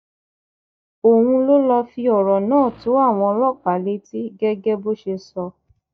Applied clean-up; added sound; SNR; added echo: neural mask model DeepFilterNet 3.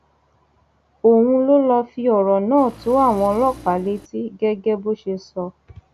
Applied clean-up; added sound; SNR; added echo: none; Engine; 20 dB; none.